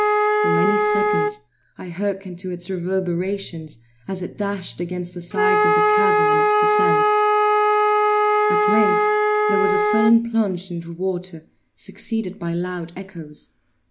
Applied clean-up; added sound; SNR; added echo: none; Wind instrument, woodwind instrument; -5 dB; none.